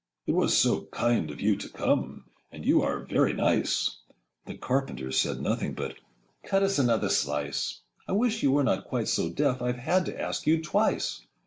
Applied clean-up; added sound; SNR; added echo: none; none; none; none.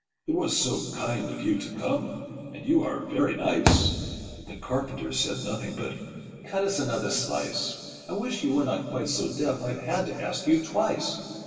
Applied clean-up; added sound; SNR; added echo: none; Thump, thud; -1 dB; reverberation time 2.5 s.